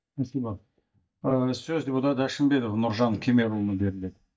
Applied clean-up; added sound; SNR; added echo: neural mask model DeepFilterNet 3.